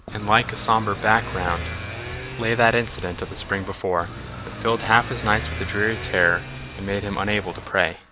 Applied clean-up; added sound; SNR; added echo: none; Motorcycle / Accelerating, revving, vroom; 9 dB; none.